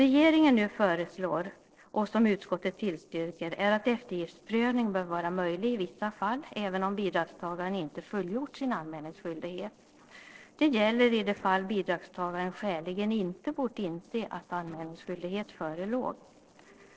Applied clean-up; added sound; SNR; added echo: neural separator model SepFormer DNS4.